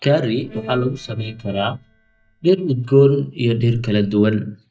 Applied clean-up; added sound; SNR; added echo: neural mask model DeepFilterNet 3.